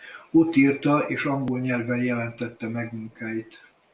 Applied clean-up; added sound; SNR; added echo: none; none; none; none.